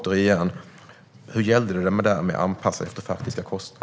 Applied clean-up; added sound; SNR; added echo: none; none; none; none.